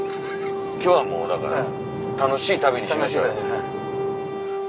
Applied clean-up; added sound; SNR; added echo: none; Brass instrument; 4 dB; none.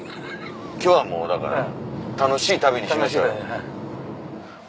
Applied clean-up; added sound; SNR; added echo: none; none; none; none.